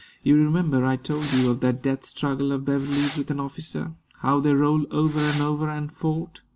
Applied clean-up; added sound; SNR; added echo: none; Fireworks; 12 dB; none.